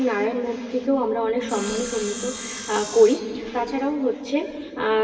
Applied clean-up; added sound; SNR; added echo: none; Sawing; 12 dB; reverberation time 2.4 s.